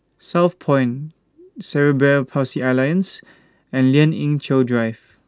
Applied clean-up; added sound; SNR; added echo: none; none; none; none.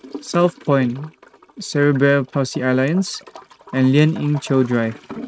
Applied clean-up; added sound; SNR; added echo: neural mask model RNNoise.